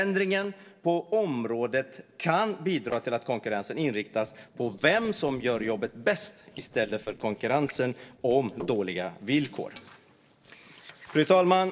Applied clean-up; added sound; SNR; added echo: neural separator model SepFormer DNS4.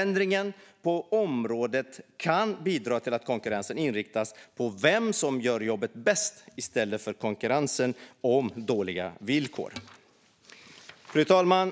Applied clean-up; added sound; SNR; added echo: none; none; none; none.